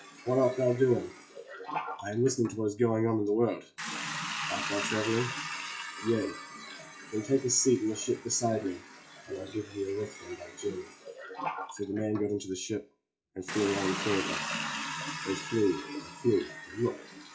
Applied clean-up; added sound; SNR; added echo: classical method WPE with log-MMSE.